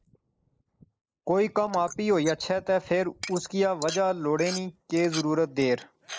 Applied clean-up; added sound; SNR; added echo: neural mask model Resemble Enhance denoiser.